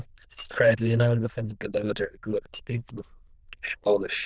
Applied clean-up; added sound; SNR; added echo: neural diffusion model UNIVERSE++.